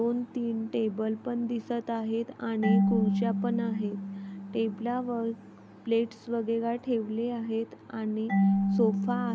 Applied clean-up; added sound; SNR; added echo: none; Marimba, xylophone / Wood; 1 dB; none.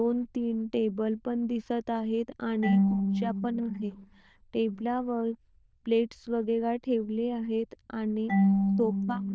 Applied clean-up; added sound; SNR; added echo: neural diffusion model UNIVERSE++.